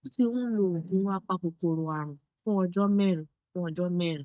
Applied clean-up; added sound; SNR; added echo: neural mask model DeepFilterNet 3.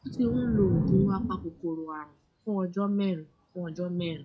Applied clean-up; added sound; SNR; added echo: classical method log-MMSE.